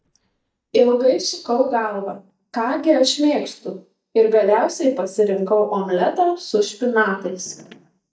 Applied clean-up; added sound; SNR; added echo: neural mask model DeepFilterNet 3.